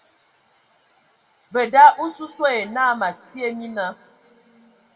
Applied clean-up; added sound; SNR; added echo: none; none; none; reverberation time 1.3 s.